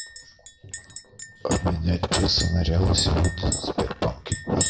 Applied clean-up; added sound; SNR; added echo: none; Chink, clink; 8 dB; reverberation time 0.4 s.